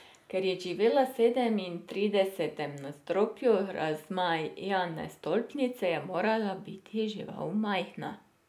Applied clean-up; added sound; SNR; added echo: none; none; none; none.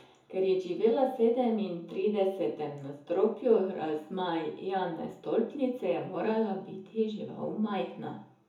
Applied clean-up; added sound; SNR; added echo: none; none; none; reverberation time 0.6 s.